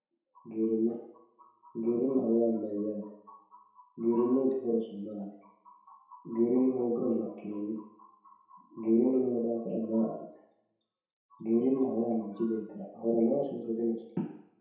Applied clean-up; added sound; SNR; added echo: none; none; none; reverberation time 0.7 s.